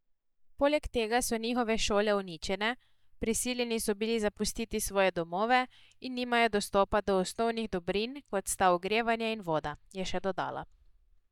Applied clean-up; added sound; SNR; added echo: neural mask model DeepFilterNet 3.